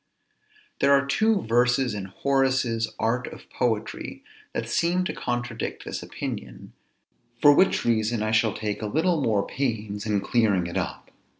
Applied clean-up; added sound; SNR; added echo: none; none; none; none.